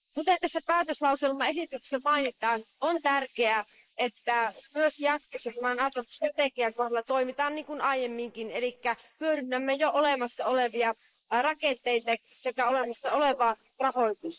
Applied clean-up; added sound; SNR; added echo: neural mask model Resemble Enhance denoiser.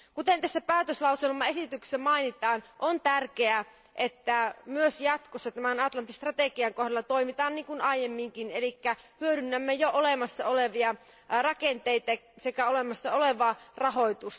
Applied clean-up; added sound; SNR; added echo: none; none; none; none.